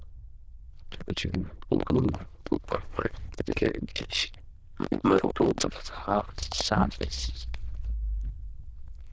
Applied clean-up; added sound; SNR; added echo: neural diffusion model UNIVERSE++.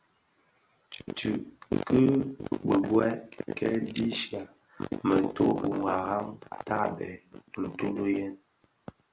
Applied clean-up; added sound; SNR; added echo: none; none; none; none.